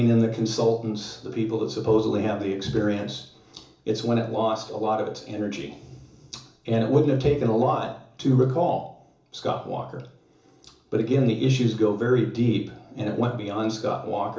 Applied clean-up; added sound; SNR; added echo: none; none; none; reverberation time 0.7 s.